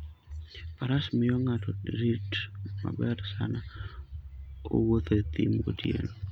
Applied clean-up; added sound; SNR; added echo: none; none; none; none.